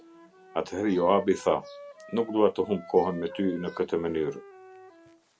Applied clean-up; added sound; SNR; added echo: none; Wind instrument, woodwind instrument; 18 dB; none.